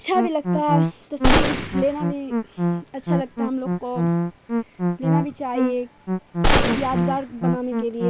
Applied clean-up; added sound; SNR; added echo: none; Musical instrument + Gunshot, gunfire; -5 dB; none.